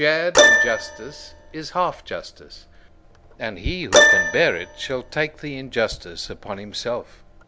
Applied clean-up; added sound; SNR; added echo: none; Keyboard (musical); -4 dB; none.